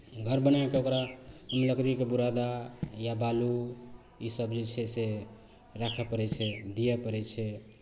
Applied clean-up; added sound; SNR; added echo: none; Raindrop / Drip + Bird; 13 dB; none.